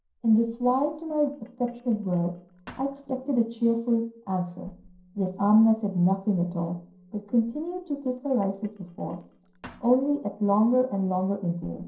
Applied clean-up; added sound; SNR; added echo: neural separator model SepFormer DNS4.